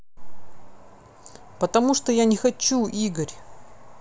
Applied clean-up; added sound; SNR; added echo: none; none; none; none.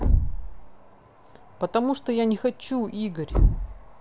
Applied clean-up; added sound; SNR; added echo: none; Thump, thud; -1 dB; none.